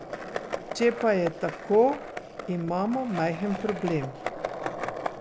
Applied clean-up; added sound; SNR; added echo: none; Skateboard; 8 dB; none.